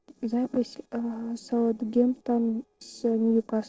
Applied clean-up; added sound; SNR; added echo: neural separator model SepFormer DNS4.